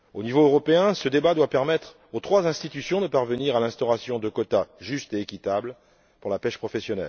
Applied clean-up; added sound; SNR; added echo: none; none; none; none.